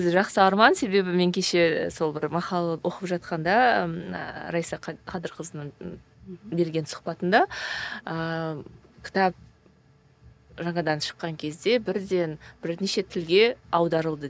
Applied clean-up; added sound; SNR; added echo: none; none; none; none.